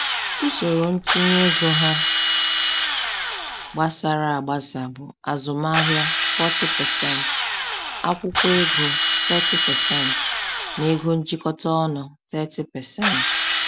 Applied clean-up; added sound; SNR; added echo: none; Drill; -1 dB; none.